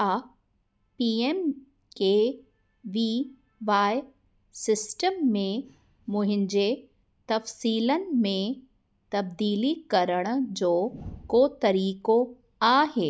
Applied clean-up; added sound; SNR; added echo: none; none; none; none.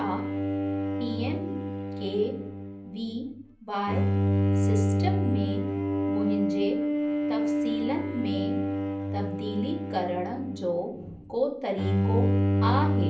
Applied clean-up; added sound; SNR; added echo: none; Bowed string instrument; -5 dB; reverberation time 0.6 s.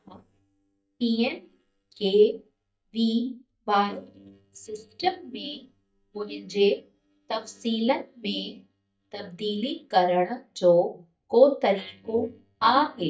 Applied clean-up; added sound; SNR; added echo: neural mask model DeepFilterNet 3.